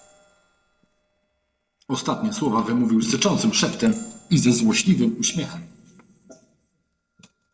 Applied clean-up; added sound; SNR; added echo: neural separator model SepFormer DNS4.